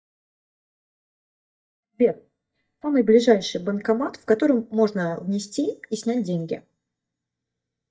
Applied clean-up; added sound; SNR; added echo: neural mask model DeepFilterNet 3.